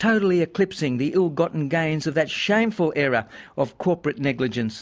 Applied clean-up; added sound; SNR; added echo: none; none; none; none.